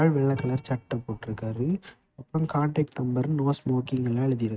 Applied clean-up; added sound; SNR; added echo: neural mask model RNNoise.